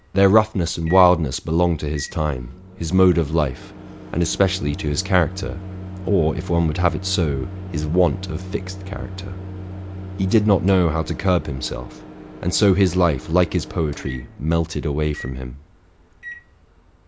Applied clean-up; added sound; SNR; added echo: none; Microwave oven; 13 dB; none.